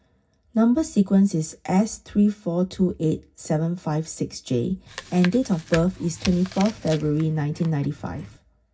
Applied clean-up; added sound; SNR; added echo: none; Chewing, mastication; 15 dB; reverberation time 0.4 s.